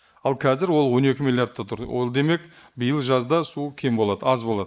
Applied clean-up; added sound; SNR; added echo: neural mask model Resemble Enhance denoiser.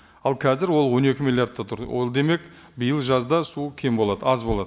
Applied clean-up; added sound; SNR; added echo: none; none; none; none.